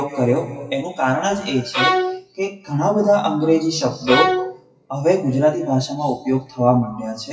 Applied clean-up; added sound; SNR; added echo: classical method WPE with log-MMSE.